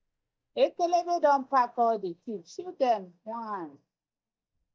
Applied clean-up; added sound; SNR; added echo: neural mask model DeepFilterNet 3.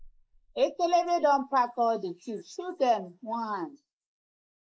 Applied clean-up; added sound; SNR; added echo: neural mask model Resemble Enhance denoiser.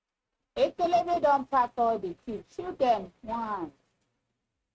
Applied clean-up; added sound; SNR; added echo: neural mask model RNNoise.